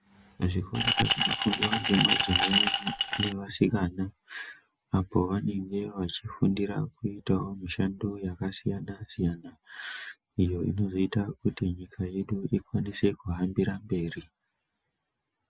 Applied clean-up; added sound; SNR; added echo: none; Glass; -3 dB; none.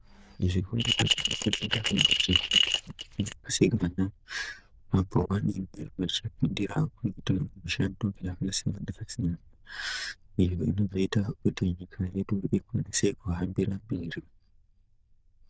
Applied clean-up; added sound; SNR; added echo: neural diffusion model UNIVERSE++.